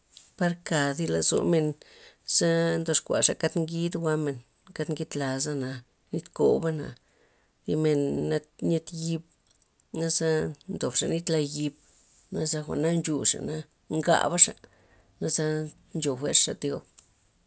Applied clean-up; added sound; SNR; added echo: none; none; none; none.